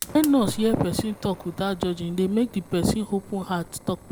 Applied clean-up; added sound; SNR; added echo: none; Fire; 16 dB; none.